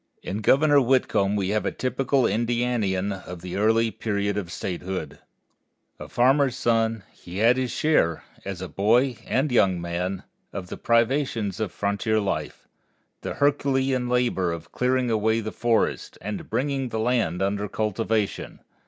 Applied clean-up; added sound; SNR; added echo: none; none; none; none.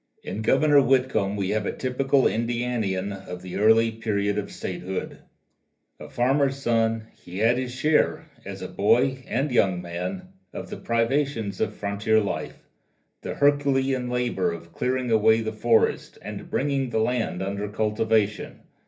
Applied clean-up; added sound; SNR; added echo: none; none; none; reverberation time 0.3 s.